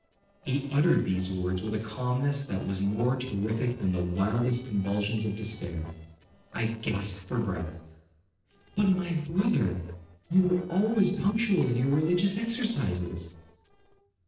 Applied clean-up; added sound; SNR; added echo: neural separator model SepFormer DNS4.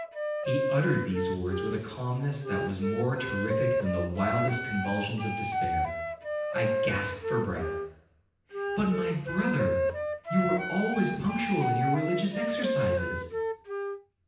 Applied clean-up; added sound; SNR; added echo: none; Wind instrument, woodwind instrument; 1 dB; reverberation time 0.9 s.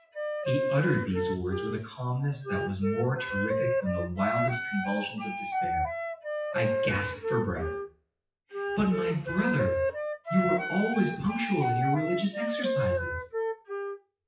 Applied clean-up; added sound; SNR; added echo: classical method WPE with log-MMSE.